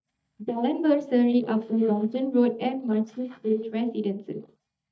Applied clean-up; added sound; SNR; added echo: neural mask model DeepFilterNet 3.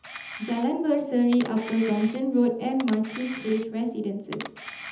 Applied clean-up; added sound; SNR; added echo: none; Camera; 13 dB; reverberation time 1.2 s.